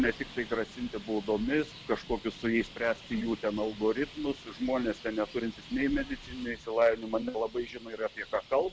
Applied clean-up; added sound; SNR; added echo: none; Traffic noise, roadway noise; 18 dB; none.